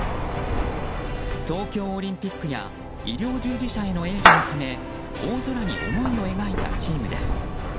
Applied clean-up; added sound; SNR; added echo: none; Meow / Clapping; -3 dB; none.